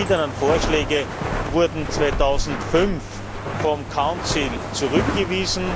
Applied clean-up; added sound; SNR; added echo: none; Walk, footsteps; 3 dB; none.